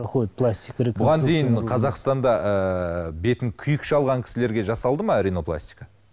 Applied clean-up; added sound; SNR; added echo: none; none; none; none.